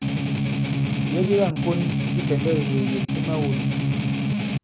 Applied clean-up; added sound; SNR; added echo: none; Strum; -4 dB; none.